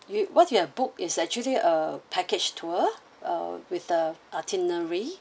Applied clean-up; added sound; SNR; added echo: none; none; none; none.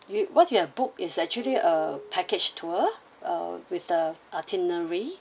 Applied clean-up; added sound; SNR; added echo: none; Glass; 16 dB; none.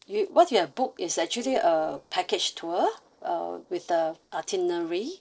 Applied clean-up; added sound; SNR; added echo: neural separator model SepFormer DNS4.